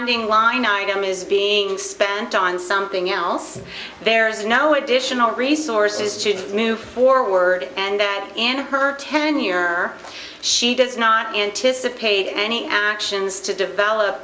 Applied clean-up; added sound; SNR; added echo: none; none; none; reverberation time 0.3 s.